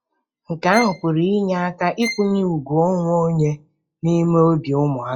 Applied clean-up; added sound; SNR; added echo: classical method log-MMSE.